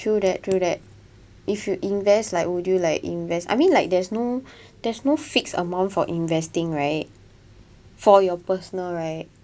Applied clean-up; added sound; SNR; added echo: none; none; none; none.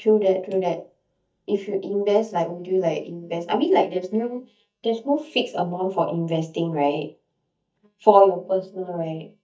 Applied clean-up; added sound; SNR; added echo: neural mask model DeepFilterNet 3.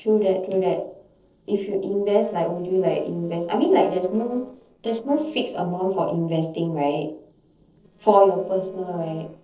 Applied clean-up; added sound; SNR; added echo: neural separator model SepFormer DNS4.